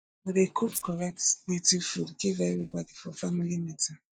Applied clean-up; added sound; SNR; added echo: neural mask model DeepFilterNet 3.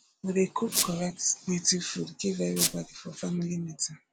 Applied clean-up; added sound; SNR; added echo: none; Squeak; -1 dB; none.